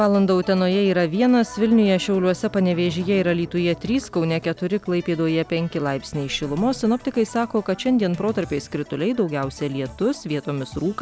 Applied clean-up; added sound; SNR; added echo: none; none; none; none.